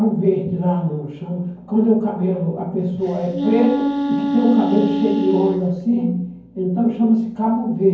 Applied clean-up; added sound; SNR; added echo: none; Wind instrument, woodwind instrument; 3 dB; reverberation time 0.9 s.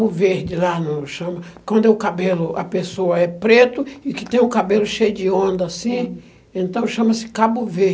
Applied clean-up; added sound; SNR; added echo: none; none; none; none.